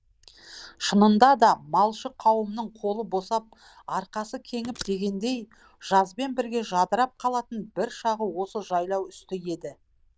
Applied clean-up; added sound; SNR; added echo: neural diffusion model UNIVERSE++.